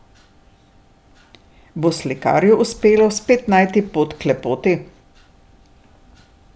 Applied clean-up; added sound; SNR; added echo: none; none; none; none.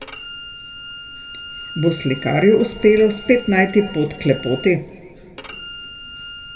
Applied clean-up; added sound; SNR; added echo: none; Bowed string instrument; 14 dB; reverberation time 1.3 s.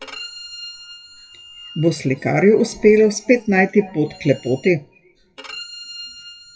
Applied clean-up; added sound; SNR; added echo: classical method WPE with log-MMSE.